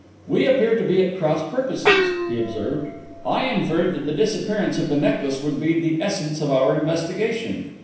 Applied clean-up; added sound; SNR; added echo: none; Gong; 5 dB; reverberation time 0.9 s.